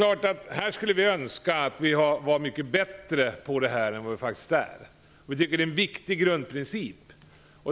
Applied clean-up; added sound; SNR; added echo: none; none; none; none.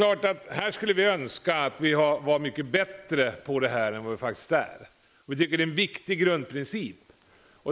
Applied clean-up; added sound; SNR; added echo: neural mask model Resemble Enhance denoiser.